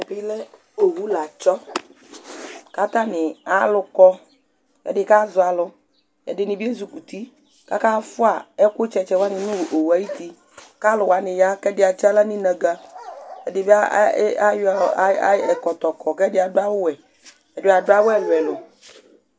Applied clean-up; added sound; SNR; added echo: none; none; none; none.